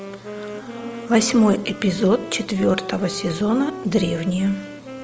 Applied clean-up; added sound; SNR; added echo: none; Wind instrument, woodwind instrument; 13 dB; none.